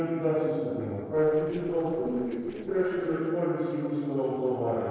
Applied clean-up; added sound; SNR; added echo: neural separator model SepFormer DNS4.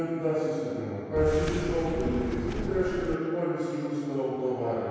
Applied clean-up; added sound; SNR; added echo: none; Subway, metro, underground; 4 dB; reverberation time 2.2 s.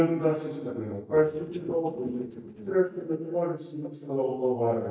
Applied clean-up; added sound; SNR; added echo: neural mask model DeepFilterNet 3.